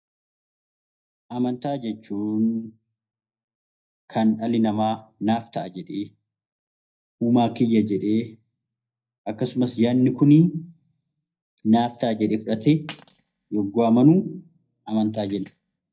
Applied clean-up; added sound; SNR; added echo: neural mask model DeepFilterNet 3.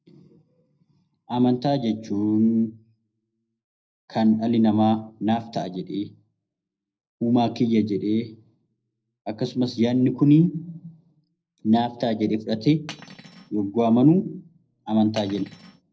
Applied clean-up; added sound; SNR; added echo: neural separator model SepFormer DNS4.